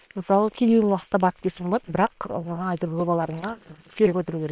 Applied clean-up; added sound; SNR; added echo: neural separator model SepFormer WHAM!.